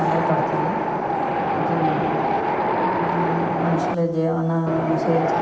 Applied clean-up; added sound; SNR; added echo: none; Wind; -2 dB; reverberation time 1.3 s.